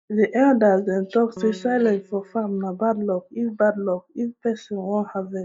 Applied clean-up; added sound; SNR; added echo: neural mask model DeepFilterNet 3.